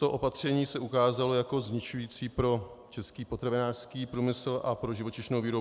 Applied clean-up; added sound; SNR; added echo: none; none; none; none.